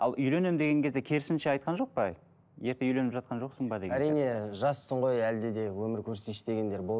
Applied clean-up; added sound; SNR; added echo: none; none; none; none.